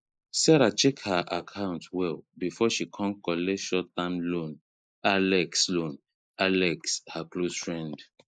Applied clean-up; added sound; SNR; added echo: neural mask model Resemble Enhance denoiser.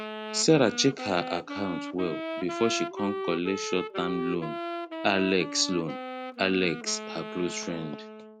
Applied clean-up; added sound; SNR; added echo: none; Wind instrument, woodwind instrument; 7 dB; none.